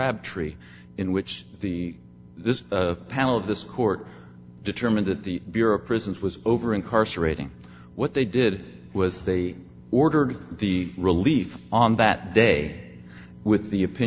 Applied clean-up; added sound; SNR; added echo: none; none; none; none.